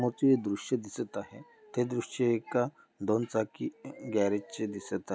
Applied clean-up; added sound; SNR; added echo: none; none; none; none.